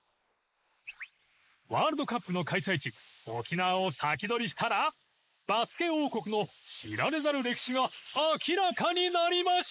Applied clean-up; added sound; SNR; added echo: neural mask model Resemble Enhance denoiser.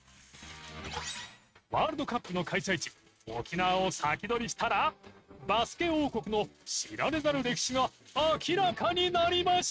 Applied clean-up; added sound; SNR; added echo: neural mask model RNNoise.